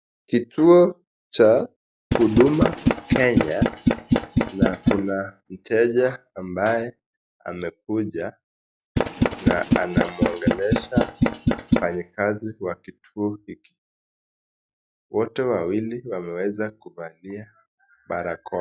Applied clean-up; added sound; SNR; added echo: classical method log-MMSE.